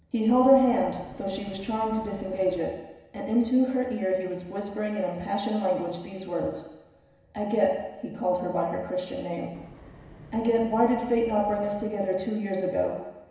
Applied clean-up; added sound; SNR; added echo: none; Wind; 20 dB; reverberation time 1.0 s.